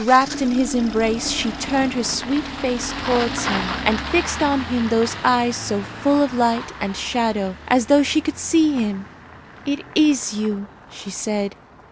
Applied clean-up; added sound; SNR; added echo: none; Engine starting; 10 dB; none.